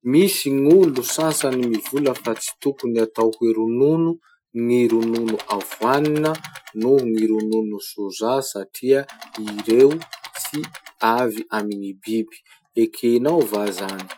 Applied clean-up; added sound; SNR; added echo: classical method Wiener filter.